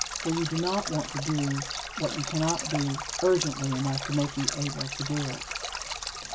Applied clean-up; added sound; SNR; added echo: none; Stream; 5 dB; none.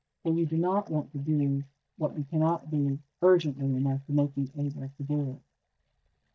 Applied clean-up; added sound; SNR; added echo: neural mask model DeepFilterNet 3.